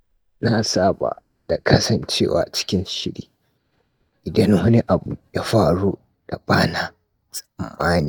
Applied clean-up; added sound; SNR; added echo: neural mask model DeepFilterNet 3.